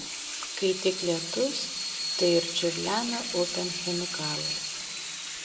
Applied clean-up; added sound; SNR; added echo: none; Sink (filling or washing) / Water tap, faucet; 3 dB; reverberation time 1.0 s.